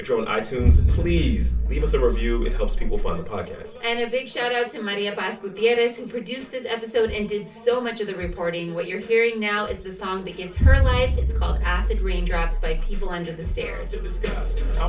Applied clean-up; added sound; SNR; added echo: none; Explosion; -4 dB; reverberation time 0.3 s.